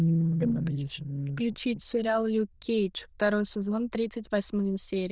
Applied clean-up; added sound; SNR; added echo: neural diffusion model UNIVERSE++.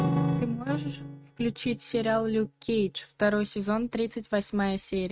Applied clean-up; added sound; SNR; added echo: neural mask model RNNoise.